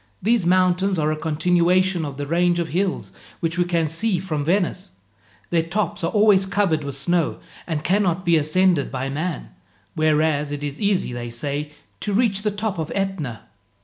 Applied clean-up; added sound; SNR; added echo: none; none; none; none.